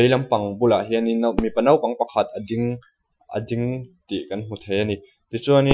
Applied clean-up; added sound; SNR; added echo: classical method Wiener filter.